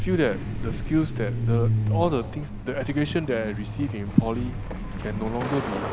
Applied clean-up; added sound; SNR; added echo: none; Truck; 1 dB; none.